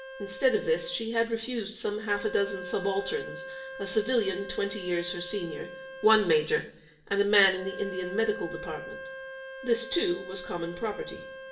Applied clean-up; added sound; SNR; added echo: none; Wind instrument, woodwind instrument; 12 dB; reverberation time 0.7 s.